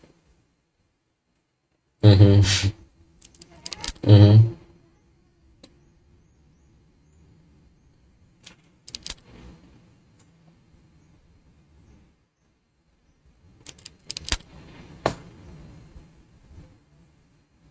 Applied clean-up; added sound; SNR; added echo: neural mask model RNNoise.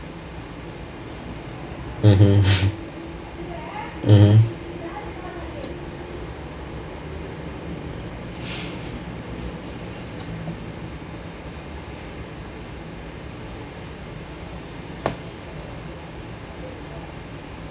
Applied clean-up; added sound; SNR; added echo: none; none; none; none.